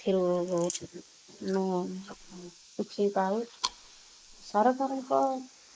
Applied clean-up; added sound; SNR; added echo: neural mask model Resemble Enhance denoiser.